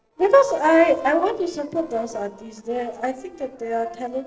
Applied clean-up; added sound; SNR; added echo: neural separator model SepFormer DNS4.